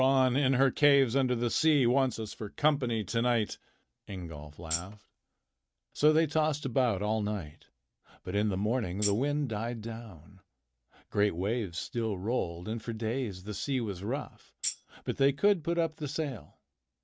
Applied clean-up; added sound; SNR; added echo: neural mask model RNNoise.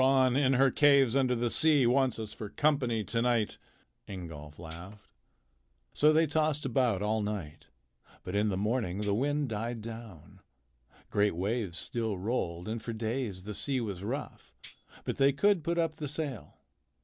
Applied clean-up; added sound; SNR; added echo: none; Tambourine; 10 dB; none.